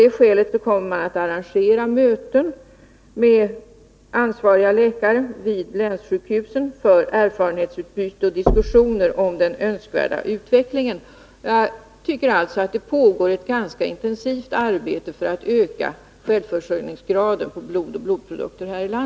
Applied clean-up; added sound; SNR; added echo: none; Knock; 7 dB; none.